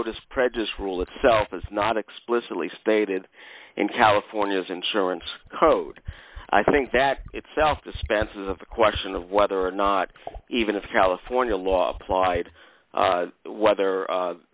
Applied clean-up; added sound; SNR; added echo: none; Fill (with liquid); 18 dB; none.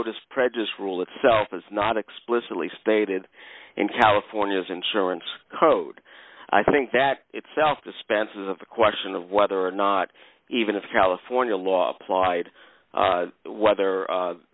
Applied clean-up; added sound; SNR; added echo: none; none; none; none.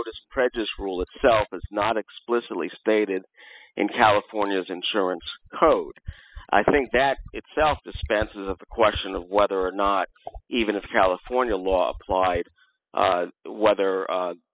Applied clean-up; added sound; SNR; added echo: classical method spectral subtraction.